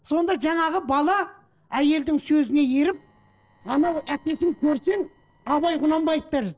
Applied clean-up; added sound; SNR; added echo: neural separator model SepFormer DNS4.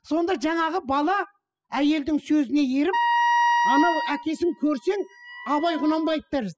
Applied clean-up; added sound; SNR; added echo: classical method spectral subtraction.